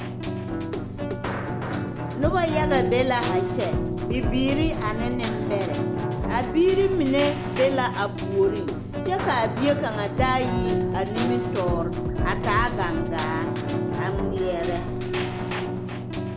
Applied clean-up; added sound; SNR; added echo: none; Keyboard (musical); 0 dB; none.